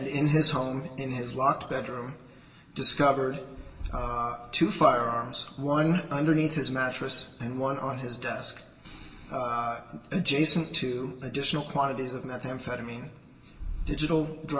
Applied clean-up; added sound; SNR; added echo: none; none; none; reverberation time 1.0 s.